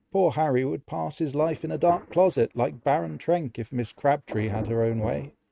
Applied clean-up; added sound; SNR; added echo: neural mask model RNNoise.